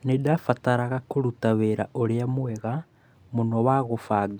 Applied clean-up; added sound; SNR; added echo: none; none; none; none.